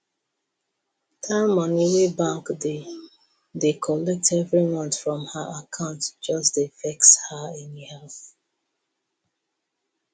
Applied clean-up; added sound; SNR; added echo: none; none; none; none.